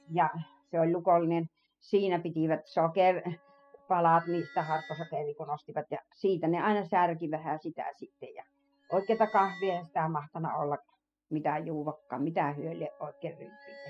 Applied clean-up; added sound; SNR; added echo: classical method spectral subtraction.